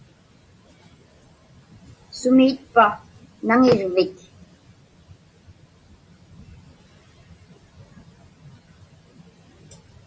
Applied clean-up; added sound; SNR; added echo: none; none; none; none.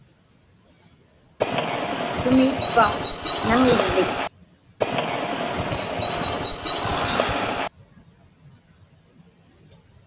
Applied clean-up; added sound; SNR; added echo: none; Bird; -3 dB; none.